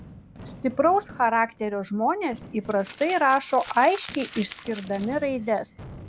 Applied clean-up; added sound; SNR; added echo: none; Crumpling, crinkling + Fireworks; 17 dB; none.